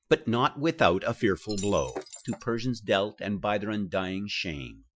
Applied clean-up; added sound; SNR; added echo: classical method Wiener filter.